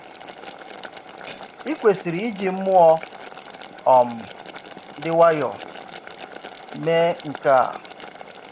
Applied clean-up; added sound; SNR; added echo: none; Hi-hat + Boiling; 14 dB; none.